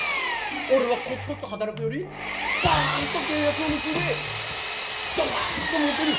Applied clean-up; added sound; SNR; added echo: none; Power tool; 2 dB; reverberation time 2.9 s.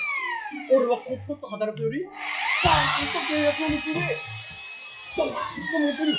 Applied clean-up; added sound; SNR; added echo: classical method WPE with log-MMSE.